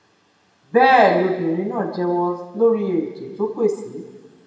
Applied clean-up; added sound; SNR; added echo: none; none; none; reverberation time 1.2 s.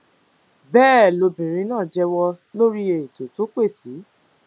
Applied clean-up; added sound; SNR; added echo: none; none; none; none.